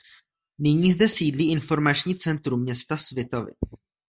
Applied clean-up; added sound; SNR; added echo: none; none; none; none.